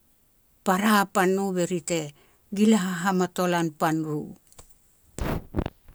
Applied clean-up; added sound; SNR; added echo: none; none; none; none.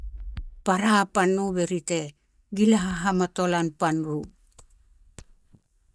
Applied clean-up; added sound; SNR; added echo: neural mask model DeepFilterNet 3.